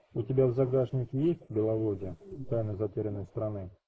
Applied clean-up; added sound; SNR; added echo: neural mask model Resemble Enhance denoiser.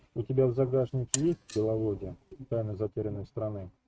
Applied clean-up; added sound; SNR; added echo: neural mask model RNNoise.